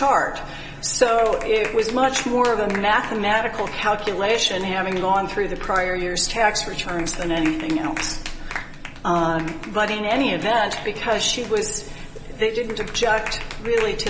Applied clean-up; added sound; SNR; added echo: none; Clapping; 15 dB; reverberation time 1.8 s.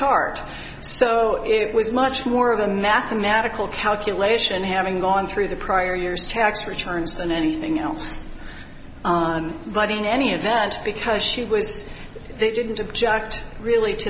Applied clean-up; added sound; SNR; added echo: none; none; none; none.